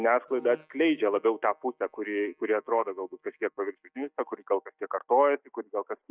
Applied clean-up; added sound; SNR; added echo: neural mask model DeepFilterNet 3.